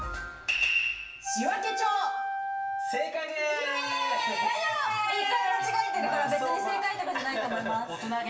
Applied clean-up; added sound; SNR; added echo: none; Wind instrument, woodwind instrument; 5 dB; reverberation time 0.9 s.